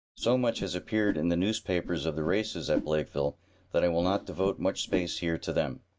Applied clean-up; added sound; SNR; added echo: neural mask model DeepFilterNet 3.